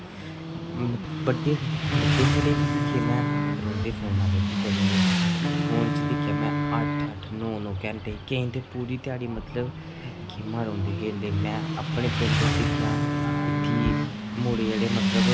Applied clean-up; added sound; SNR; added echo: none; Wind instrument, woodwind instrument + Motorcycle; -3 dB; none.